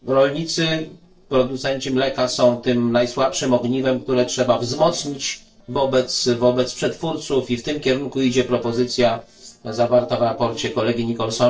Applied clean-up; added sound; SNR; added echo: neural separator model SepFormer DNS4.